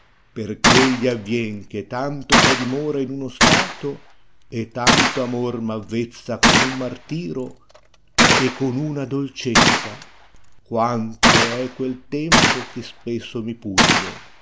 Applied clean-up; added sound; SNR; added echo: none; Gunshot, gunfire; -5 dB; none.